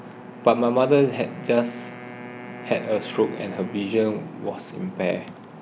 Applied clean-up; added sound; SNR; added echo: none; Wind instrument, woodwind instrument; 17 dB; none.